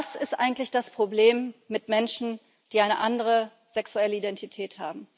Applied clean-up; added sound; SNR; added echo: none; none; none; none.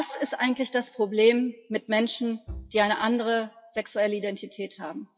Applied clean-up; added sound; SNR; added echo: classical method WPE with log-MMSE.